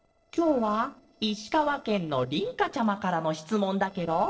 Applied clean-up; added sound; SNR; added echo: neural separator model SepFormer DNS4.